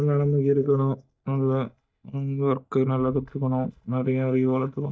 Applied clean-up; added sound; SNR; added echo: neural mask model DeepFilterNet 3.